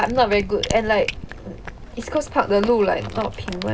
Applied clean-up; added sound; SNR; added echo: none; Cat; 11 dB; reverberation time 0.2 s.